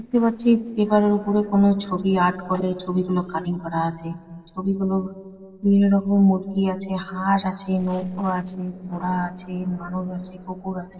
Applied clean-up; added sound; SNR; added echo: neural separator model SepFormer DNS4.